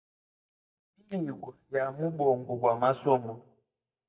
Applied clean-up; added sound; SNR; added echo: neural mask model DeepFilterNet 3.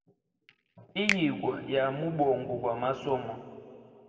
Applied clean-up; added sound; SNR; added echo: none; Finger snapping; 7 dB; reverberation time 2.1 s.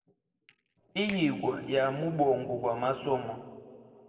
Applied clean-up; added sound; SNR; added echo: neural separator model SepFormer DNS4.